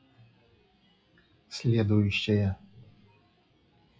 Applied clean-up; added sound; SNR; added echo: classical method WPE with log-MMSE.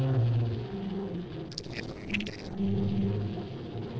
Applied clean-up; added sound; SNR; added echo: neural separator model SepFormer DNS4.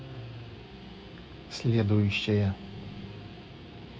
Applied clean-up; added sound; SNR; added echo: none; Guitar; 13 dB; reverberation time 1.7 s.